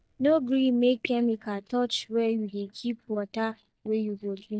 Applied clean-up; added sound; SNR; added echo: neural mask model DeepFilterNet 3.